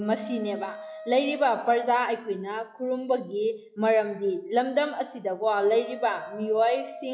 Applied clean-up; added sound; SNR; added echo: classical method log-MMSE.